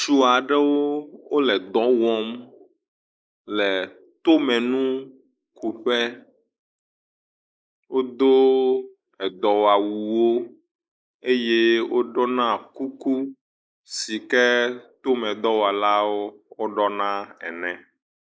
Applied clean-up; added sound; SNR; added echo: neural mask model Resemble Enhance denoiser.